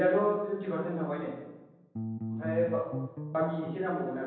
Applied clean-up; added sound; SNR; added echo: none; Bass guitar; 5 dB; reverberation time 1.1 s.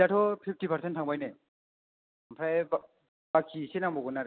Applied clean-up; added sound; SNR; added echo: none; none; none; none.